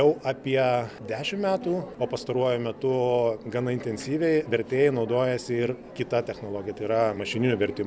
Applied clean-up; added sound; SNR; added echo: none; none; none; none.